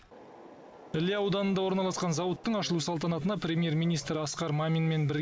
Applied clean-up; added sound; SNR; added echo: none; none; none; none.